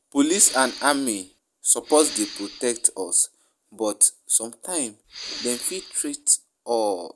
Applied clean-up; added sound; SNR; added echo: none; Respiratory sounds; 13 dB; none.